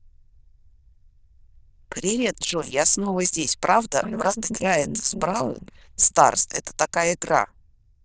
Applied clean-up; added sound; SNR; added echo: neural diffusion model UNIVERSE++.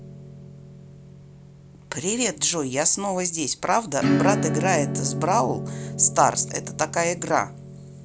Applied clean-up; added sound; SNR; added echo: none; Acoustic guitar / Strum; 5 dB; none.